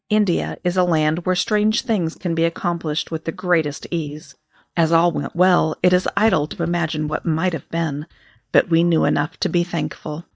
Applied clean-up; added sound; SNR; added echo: neural mask model DeepFilterNet 3.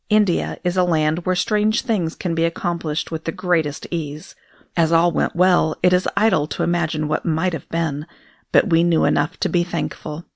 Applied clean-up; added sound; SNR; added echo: none; none; none; none.